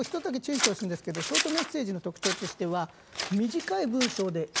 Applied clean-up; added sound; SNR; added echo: none; Scissors; 4 dB; none.